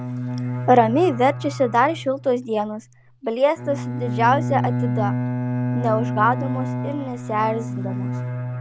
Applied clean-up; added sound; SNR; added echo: none; Bowed string instrument; 4 dB; none.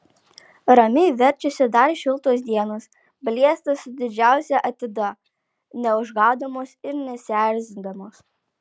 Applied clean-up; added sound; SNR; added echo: none; none; none; none.